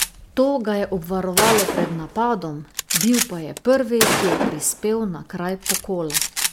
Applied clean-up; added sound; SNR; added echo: none; Gunshot, gunfire; 3 dB; none.